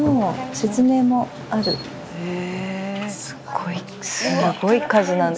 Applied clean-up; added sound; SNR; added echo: none; none; none; none.